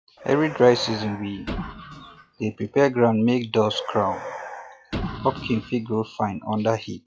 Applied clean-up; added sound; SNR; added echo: classical method log-MMSE.